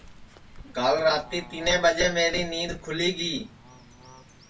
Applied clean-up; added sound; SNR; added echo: none; Bird / Fowl; 20 dB; reverberation time 0.2 s.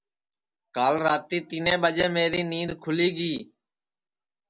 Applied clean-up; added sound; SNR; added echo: none; none; none; none.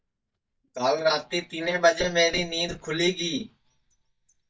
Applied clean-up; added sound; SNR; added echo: neural mask model DeepFilterNet 3.